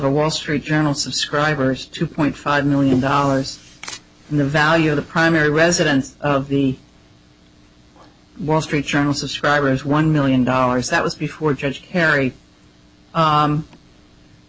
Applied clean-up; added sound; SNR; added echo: none; none; none; none.